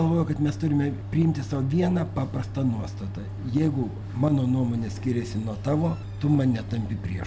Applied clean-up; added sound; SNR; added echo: none; none; none; none.